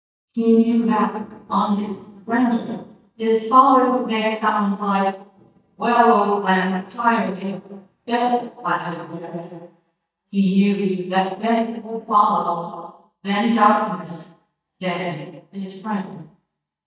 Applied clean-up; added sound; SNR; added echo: neural mask model DeepFilterNet 3.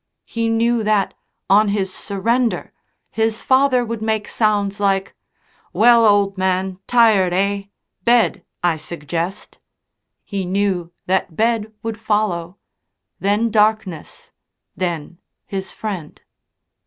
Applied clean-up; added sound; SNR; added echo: none; none; none; none.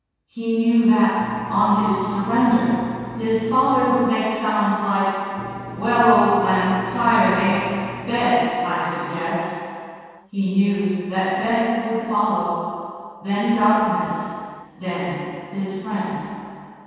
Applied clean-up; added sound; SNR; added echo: none; Engine; 14 dB; reverberation time 2.1 s.